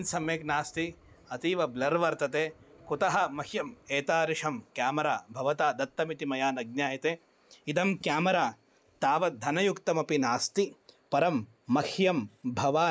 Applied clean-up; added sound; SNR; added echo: none; none; none; none.